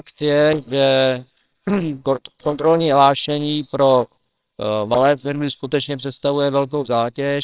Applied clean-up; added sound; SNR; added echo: neural separator model SepFormer WHAMR!.